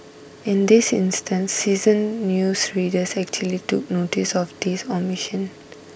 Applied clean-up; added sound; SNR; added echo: none; none; none; none.